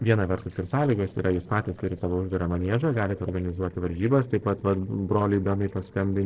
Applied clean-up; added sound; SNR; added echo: neural separator model SepFormer DNS4.